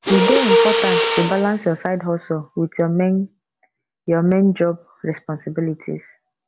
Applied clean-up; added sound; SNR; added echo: none; Mechanisms; 0 dB; none.